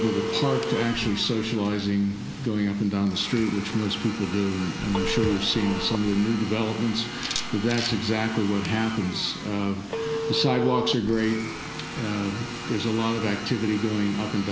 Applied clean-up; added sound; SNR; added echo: none; Domestic sounds, home sounds + Telephone; 8 dB; none.